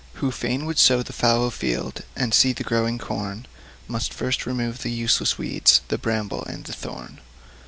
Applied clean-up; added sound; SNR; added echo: none; none; none; none.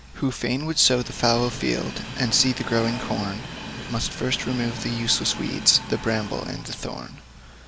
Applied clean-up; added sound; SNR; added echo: none; Train; 11 dB; none.